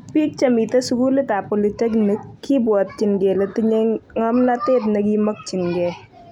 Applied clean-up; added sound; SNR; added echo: none; none; none; none.